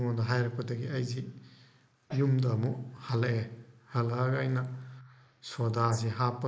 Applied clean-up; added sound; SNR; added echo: neural mask model Resemble Enhance denoiser.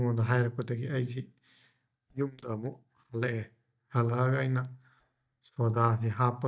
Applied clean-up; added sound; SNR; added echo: neural mask model DeepFilterNet 3.